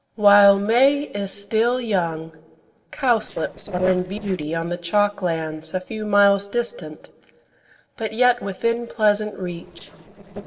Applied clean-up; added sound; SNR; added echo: neural separator model SepFormer DNS4.